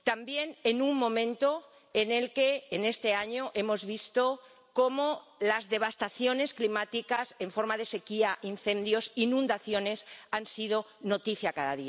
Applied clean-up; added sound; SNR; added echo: none; none; none; none.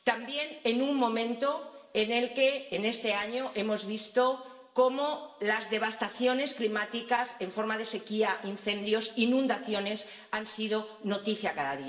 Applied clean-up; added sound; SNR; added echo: none; none; none; reverberation time 0.9 s.